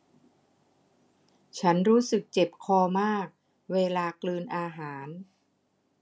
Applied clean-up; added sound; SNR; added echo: none; none; none; none.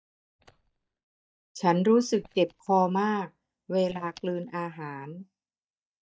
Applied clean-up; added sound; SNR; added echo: neural mask model DeepFilterNet 3.